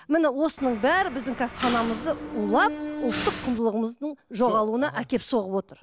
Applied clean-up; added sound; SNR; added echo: none; Mechanisms; 7 dB; none.